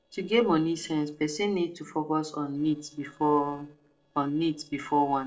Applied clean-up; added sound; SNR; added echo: neural separator model SepFormer DNS4.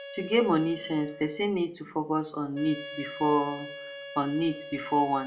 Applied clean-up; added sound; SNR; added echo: none; Wind instrument, woodwind instrument; 14 dB; reverberation time 0.3 s.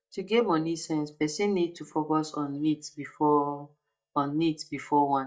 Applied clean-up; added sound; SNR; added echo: neural mask model DeepFilterNet 3.